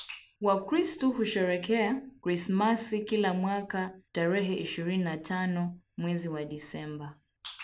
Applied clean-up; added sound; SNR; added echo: none; none; none; none.